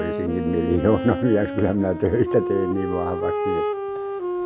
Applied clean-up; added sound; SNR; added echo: none; Wind instrument, woodwind instrument; 4 dB; none.